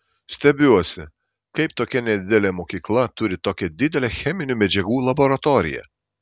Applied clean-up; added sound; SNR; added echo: none; none; none; none.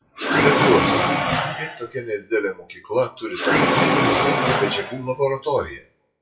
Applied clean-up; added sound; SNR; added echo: classical method WPE with log-MMSE.